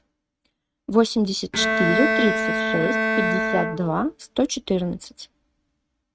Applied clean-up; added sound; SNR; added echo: neural mask model RNNoise.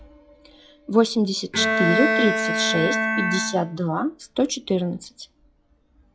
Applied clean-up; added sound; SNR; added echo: classical method log-MMSE.